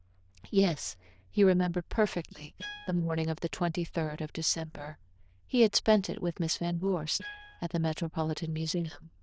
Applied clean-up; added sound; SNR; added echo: neural diffusion model UNIVERSE++.